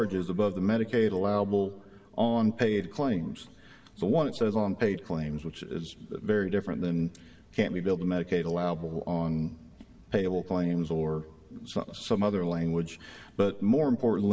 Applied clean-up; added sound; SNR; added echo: none; none; none; reverberation time 1.4 s.